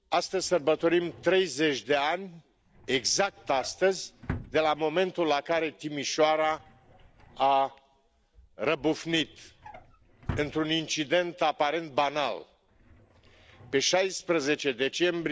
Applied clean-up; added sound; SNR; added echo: none; Drawer open or close; 19 dB; none.